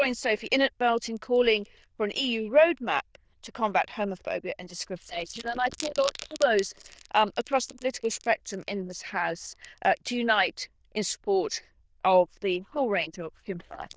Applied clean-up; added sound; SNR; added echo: neural diffusion model UNIVERSE++.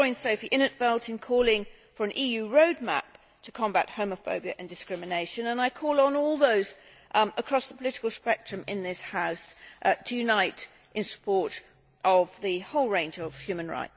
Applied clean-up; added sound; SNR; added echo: none; none; none; none.